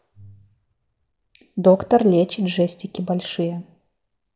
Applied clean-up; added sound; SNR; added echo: none; none; none; none.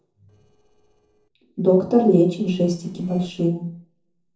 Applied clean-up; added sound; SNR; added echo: neural separator model SepFormer DNS4.